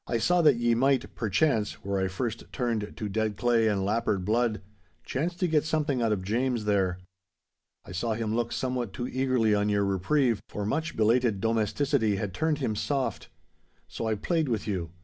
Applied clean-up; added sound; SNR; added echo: none; none; none; none.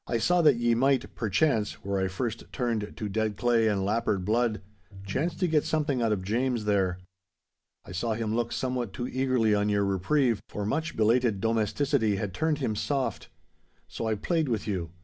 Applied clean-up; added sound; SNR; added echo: none; Ringtone; 14 dB; none.